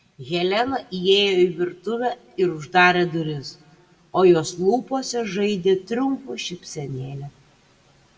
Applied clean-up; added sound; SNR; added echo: none; none; none; reverberation time 0.8 s.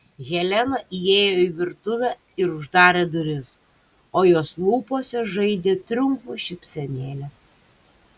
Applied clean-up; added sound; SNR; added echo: none; none; none; none.